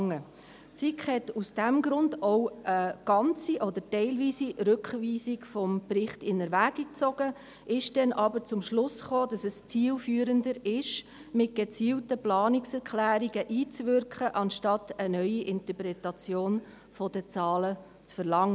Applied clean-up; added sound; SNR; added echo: none; none; none; none.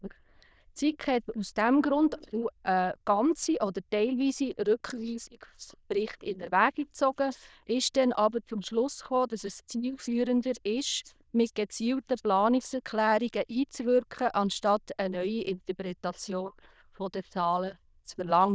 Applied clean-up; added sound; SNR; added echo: neural diffusion model UNIVERSE++.